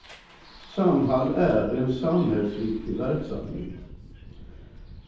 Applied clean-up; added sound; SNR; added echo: none; Bus; 16 dB; reverberation time 0.9 s.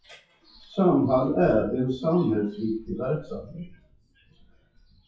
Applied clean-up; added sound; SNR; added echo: classical method WPE with log-MMSE.